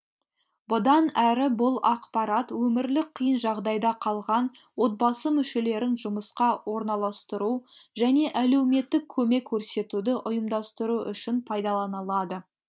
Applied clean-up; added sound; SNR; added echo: none; none; none; none.